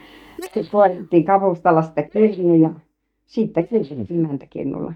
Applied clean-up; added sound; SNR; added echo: neural mask model DeepFilterNet 3.